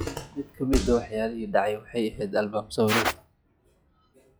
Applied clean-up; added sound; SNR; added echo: classical method log-MMSE.